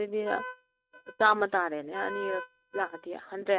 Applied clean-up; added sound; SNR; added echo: neural mask model RNNoise.